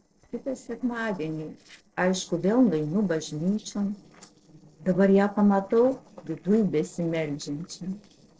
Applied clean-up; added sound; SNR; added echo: neural separator model SepFormer DNS4.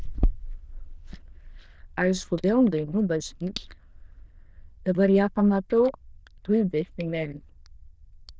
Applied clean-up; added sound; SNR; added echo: neural diffusion model UNIVERSE++.